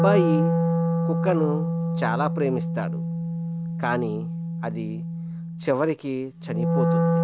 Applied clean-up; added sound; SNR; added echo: none; Wind instrument, woodwind instrument; -3 dB; none.